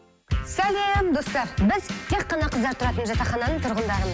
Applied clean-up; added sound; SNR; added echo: none; none; none; none.